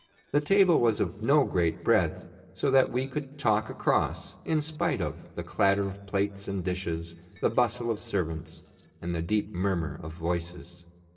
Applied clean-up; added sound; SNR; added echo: neural separator model SepFormer DNS4.